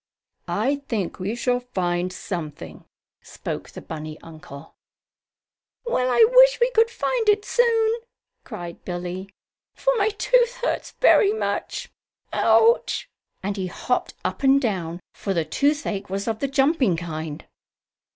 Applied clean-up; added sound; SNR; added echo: none; none; none; none.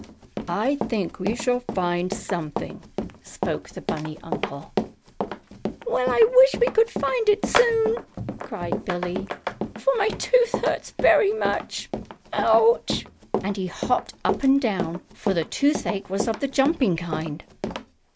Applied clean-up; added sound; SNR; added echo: none; Run; 7 dB; none.